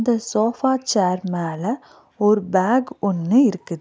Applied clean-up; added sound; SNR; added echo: none; none; none; none.